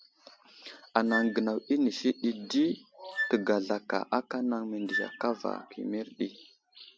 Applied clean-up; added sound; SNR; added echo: none; Wind instrument, woodwind instrument; 8 dB; none.